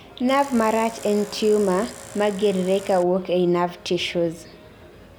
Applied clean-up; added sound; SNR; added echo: none; Domestic sounds, home sounds; 18 dB; none.